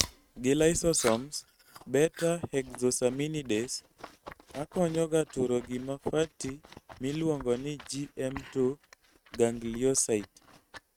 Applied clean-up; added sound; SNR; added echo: neural mask model RNNoise.